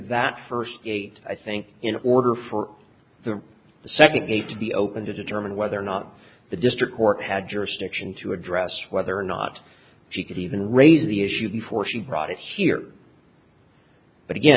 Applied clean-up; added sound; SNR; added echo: none; none; none; none.